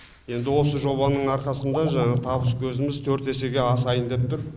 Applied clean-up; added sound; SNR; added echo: none; Liquid; 18 dB; none.